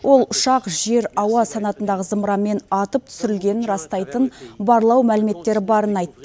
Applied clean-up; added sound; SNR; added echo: none; none; none; none.